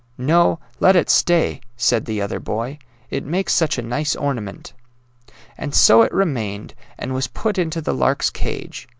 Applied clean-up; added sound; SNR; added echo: none; none; none; none.